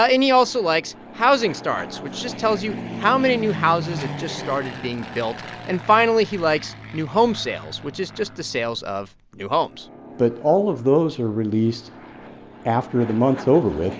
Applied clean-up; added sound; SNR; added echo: none; Fixed-wing aircraft, airplane; 14 dB; none.